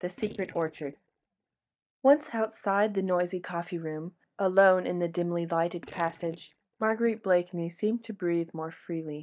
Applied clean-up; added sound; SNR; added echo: neural mask model DeepFilterNet 3.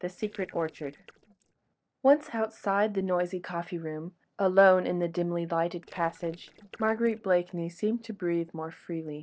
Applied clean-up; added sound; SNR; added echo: neural separator model SepFormer DNS4.